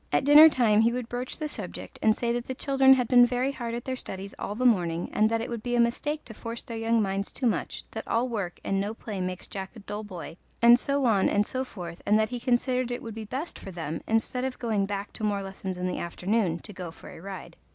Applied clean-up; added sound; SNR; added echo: none; none; none; none.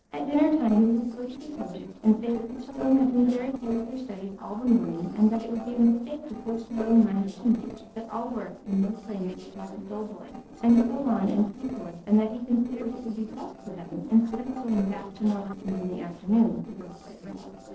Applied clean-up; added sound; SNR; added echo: neural separator model SepFormer DNS4.